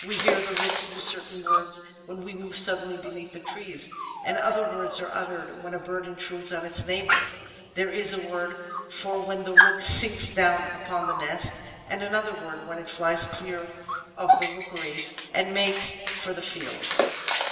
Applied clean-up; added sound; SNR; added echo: none; Dog; 2 dB; reverberation time 2.6 s.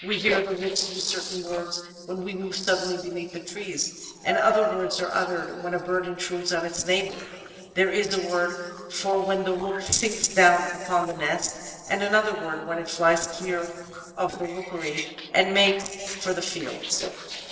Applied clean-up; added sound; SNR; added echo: neural separator model SepFormer DNS4.